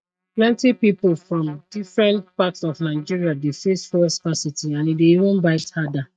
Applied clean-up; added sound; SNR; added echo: neural mask model DeepFilterNet 3.